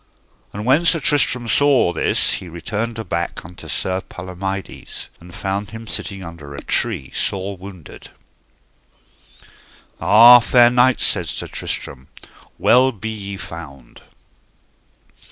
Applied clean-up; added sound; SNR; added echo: none; none; none; none.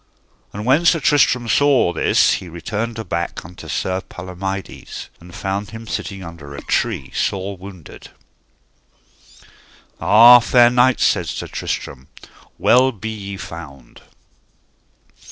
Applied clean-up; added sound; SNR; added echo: neural separator model SepFormer DNS4.